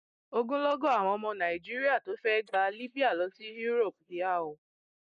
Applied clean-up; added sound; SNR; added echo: neural mask model Resemble Enhance denoiser.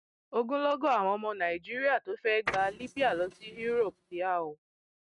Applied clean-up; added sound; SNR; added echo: neural mask model RNNoise.